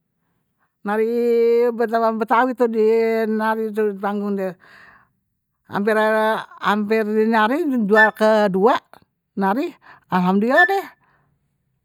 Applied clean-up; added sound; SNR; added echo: neural mask model DeepFilterNet 3.